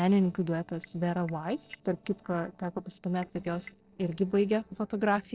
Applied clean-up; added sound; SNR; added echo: neural separator model SepFormer DNS4.